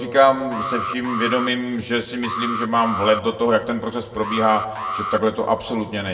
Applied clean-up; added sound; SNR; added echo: none; Alarm; 8 dB; reverberation time 1.1 s.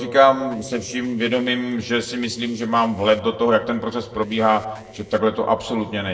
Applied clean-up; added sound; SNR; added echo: neural separator model SepFormer DNS4.